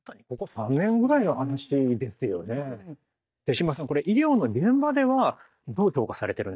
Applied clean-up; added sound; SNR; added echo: neural mask model DeepFilterNet 3.